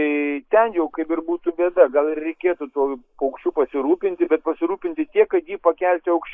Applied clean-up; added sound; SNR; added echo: neural mask model Resemble Enhance denoiser.